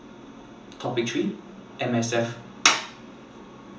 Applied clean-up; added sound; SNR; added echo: none; none; none; reverberation time 0.7 s.